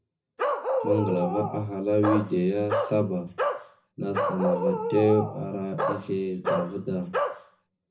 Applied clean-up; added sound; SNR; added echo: none; Bark; 2 dB; reverberation time 0.4 s.